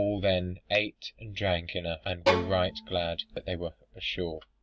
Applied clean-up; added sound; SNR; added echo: none; Bowed string instrument; 2 dB; none.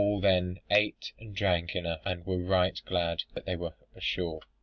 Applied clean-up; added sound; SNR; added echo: none; none; none; none.